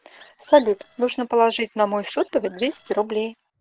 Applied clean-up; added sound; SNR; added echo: neural separator model SepFormer DNS4.